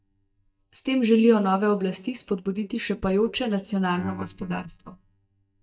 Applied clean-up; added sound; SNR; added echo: neural mask model DeepFilterNet 3.